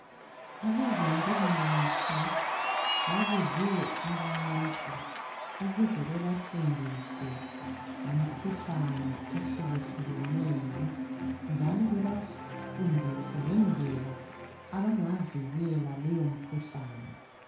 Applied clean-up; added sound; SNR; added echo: none; Cheering; 4 dB; reverberation time 0.6 s.